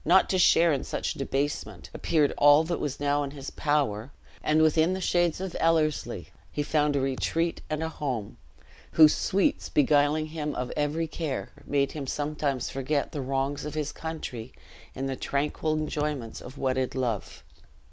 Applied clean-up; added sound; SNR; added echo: none; Thump, thud; 19 dB; none.